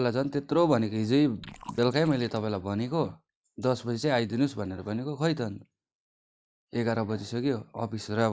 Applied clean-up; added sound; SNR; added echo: neural mask model Resemble Enhance denoiser.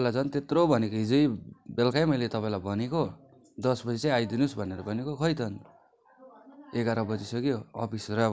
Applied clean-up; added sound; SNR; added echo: none; none; none; none.